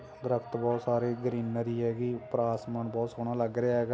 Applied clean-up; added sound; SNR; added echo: none; none; none; none.